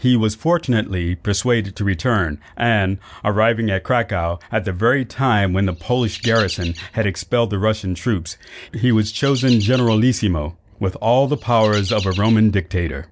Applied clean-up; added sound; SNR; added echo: none; Chirp, tweet; 17 dB; none.